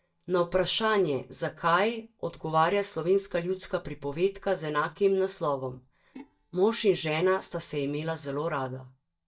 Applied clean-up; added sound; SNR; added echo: neural mask model DeepFilterNet 3.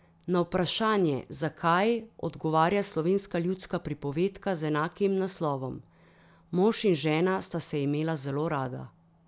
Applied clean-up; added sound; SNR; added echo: none; none; none; none.